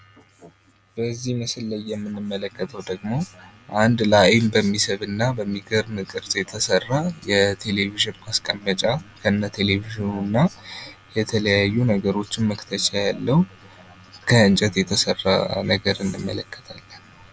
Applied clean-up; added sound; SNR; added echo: none; none; none; none.